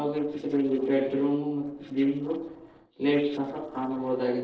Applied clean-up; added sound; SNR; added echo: neural separator model SepFormer DNS4.